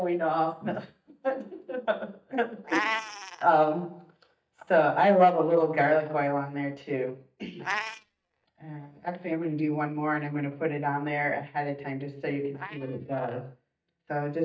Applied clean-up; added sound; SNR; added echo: neural mask model DeepFilterNet 3.